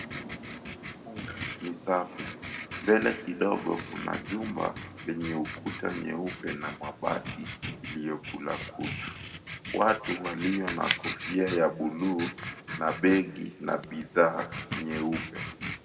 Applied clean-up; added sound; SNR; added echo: none; Writing; 5 dB; reverberation time 1.5 s.